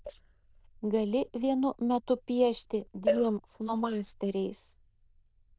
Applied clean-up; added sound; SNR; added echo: neural diffusion model UNIVERSE++.